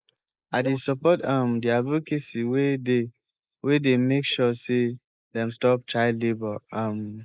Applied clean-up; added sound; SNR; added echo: neural mask model Resemble Enhance denoiser.